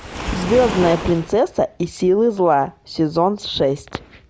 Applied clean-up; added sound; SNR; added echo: none; Waves, surf; 12 dB; none.